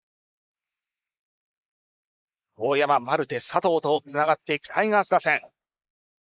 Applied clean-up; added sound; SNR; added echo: neural mask model Resemble Enhance denoiser.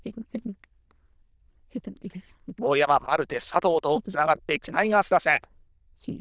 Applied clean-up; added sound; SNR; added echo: neural diffusion model UNIVERSE++.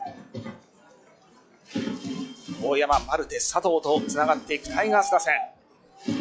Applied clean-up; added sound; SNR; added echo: classical method log-MMSE.